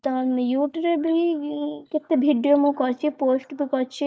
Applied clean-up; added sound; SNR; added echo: neural mask model DeepFilterNet 3.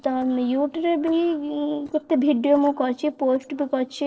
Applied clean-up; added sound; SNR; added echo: neural separator model SepFormer DNS4.